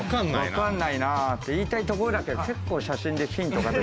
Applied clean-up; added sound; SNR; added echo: none; none; none; none.